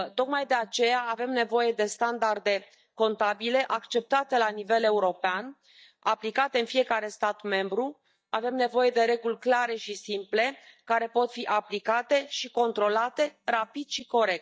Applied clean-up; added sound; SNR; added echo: neural mask model DeepFilterNet 3.